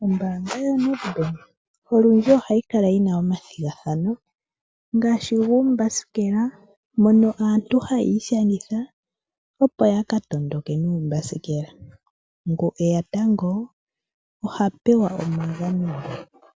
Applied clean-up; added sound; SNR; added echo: none; none; none; none.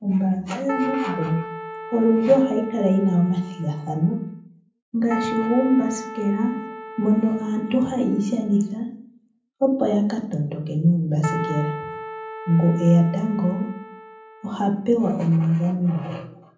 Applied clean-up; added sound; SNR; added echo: none; Keyboard (musical); 12 dB; reverberation time 0.6 s.